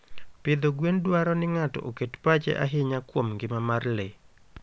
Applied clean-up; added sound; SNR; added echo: none; none; none; none.